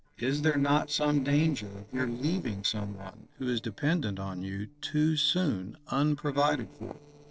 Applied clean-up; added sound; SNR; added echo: neural separator model SepFormer DNS4.